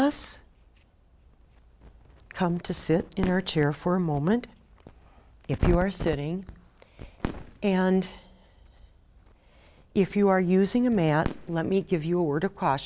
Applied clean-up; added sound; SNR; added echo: none; Fireworks; 17 dB; none.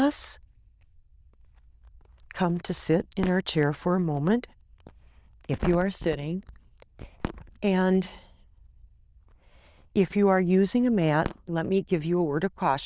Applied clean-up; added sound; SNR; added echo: neural diffusion model UNIVERSE++.